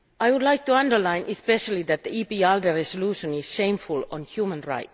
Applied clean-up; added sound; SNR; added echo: none; none; none; none.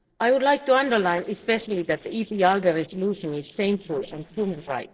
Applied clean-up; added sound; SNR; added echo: neural separator model SepFormer DNS4.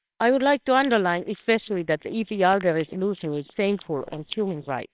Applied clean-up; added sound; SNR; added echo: neural separator model SepFormer WHAMR!.